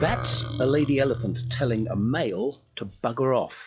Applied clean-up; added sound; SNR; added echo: classical method log-MMSE.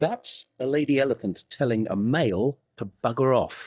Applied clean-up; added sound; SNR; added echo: neural mask model DeepFilterNet 3.